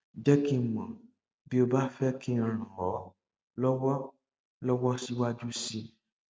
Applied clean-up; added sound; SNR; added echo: none; none; none; none.